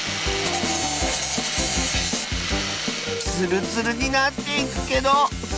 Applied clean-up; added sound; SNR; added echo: none; none; none; none.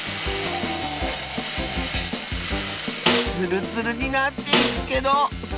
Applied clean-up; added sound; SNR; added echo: none; Snare drum; -1 dB; none.